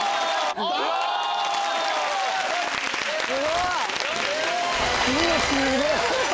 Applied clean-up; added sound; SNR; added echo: none; Rattle; 11 dB; none.